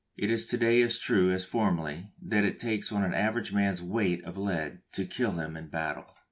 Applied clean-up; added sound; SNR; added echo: none; none; none; none.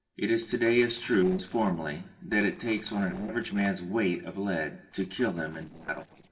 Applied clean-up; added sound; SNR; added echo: neural separator model SepFormer DNS4.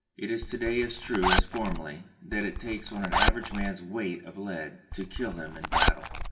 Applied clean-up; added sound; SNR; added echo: none; Zipper (clothing); -4 dB; reverberation time 0.9 s.